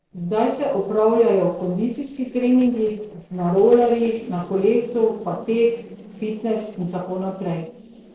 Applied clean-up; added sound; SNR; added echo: neural separator model SepFormer DNS4.